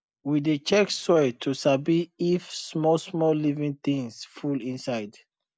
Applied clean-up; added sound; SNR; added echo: none; none; none; none.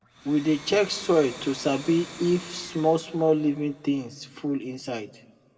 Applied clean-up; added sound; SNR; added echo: none; Domestic sounds, home sounds; 19 dB; reverberation time 1.0 s.